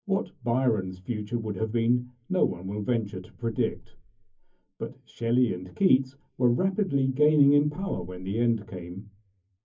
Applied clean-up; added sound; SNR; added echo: none; none; none; reverberation time 0.3 s.